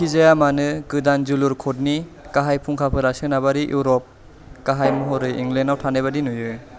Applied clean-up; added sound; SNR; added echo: none; Drum; 16 dB; none.